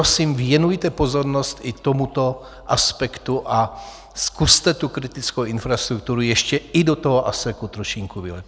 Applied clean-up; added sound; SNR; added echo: none; none; none; none.